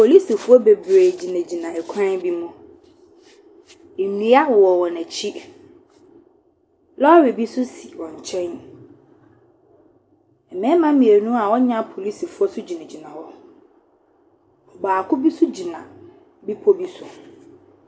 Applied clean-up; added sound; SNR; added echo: none; none; none; none.